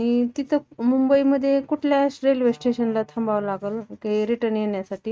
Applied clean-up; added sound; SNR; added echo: neural mask model RNNoise.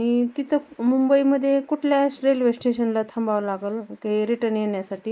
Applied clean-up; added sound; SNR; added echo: neural mask model Resemble Enhance denoiser.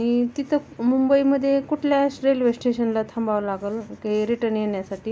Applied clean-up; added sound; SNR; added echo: none; none; none; none.